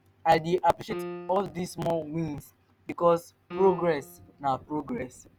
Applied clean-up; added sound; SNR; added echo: none; Piano; 13 dB; none.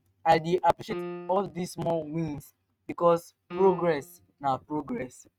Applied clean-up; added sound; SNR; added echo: neural mask model RNNoise.